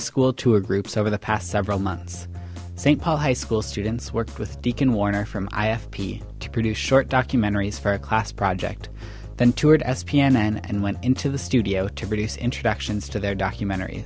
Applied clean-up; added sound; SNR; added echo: none; none; none; none.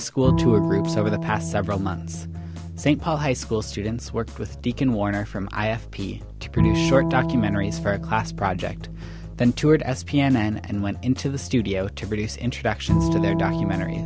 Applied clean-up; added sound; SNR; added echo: none; Bowed string instrument; 4 dB; none.